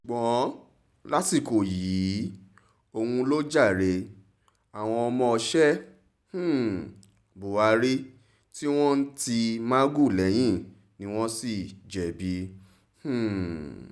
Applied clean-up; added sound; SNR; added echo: none; none; none; none.